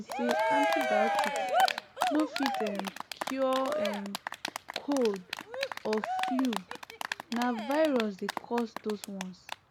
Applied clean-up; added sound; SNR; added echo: none; Cheering; 0 dB; none.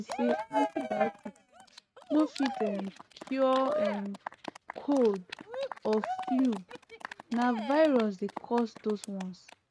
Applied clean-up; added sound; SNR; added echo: neural mask model RNNoise.